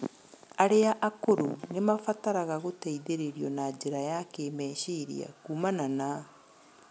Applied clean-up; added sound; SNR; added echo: none; none; none; none.